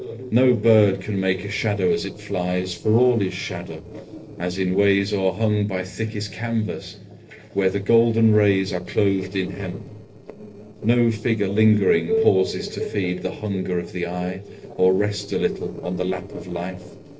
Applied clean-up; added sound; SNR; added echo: neural separator model SepFormer DNS4.